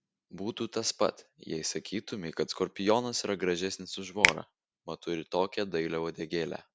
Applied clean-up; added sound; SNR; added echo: none; Finger snapping; 1 dB; none.